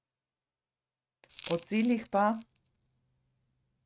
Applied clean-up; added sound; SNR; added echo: neural mask model RNNoise.